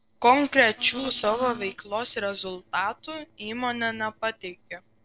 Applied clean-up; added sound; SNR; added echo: neural separator model SepFormer DNS4.